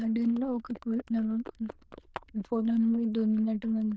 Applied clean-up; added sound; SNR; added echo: neural diffusion model UNIVERSE++.